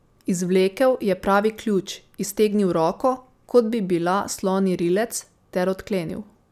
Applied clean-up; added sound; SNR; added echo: none; none; none; none.